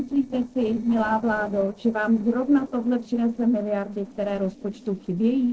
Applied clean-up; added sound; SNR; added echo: neural separator model SepFormer DNS4.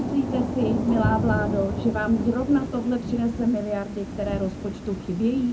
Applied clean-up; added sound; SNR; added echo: none; Thunder / Rain; 4 dB; reverberation time 0.4 s.